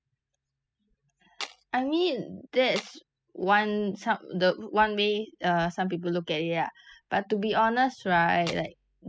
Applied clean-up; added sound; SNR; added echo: classical method spectral subtraction.